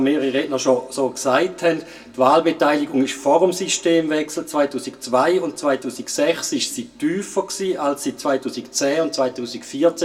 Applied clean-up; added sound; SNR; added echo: none; none; none; reverberation time 0.2 s.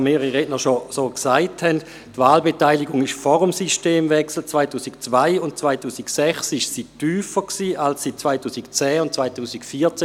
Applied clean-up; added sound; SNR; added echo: none; none; none; none.